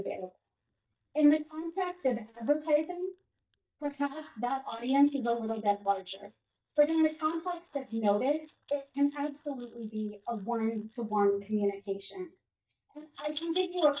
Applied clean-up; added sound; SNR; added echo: neural mask model DeepFilterNet 3.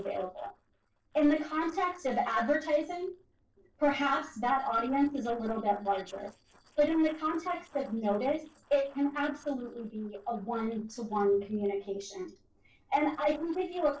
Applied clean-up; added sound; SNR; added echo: neural separator model SepFormer DNS4.